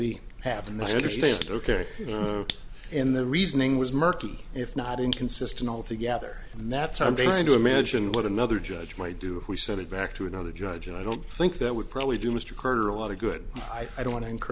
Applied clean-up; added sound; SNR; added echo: none; Fire; 18 dB; none.